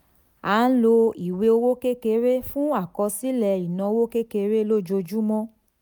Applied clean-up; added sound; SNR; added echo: none; none; none; none.